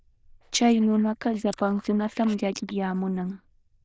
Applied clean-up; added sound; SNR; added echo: neural diffusion model UNIVERSE++.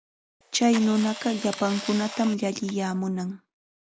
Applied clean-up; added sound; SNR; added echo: none; Camera; 12 dB; none.